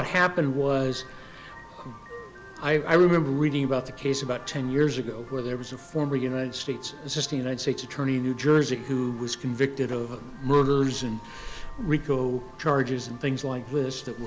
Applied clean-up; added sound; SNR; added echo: none; Vehicle horn, car horn, honking; 17 dB; none.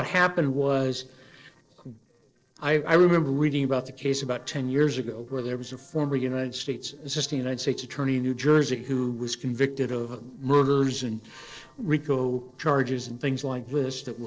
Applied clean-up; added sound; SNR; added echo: neural separator model SepFormer DNS4.